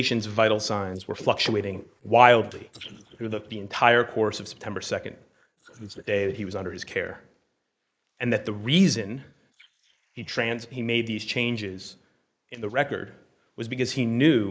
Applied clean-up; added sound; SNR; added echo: neural mask model Resemble Enhance denoiser.